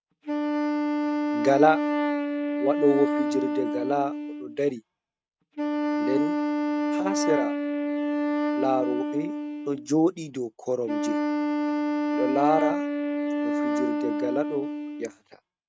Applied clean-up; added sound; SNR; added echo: neural mask model RNNoise.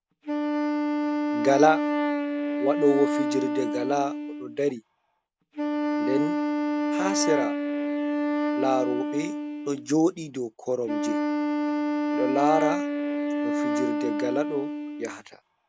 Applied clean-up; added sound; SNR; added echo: none; Wind instrument, woodwind instrument; -1 dB; none.